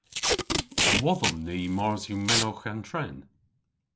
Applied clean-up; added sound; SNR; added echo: none; Packing tape, duct tape; -2 dB; none.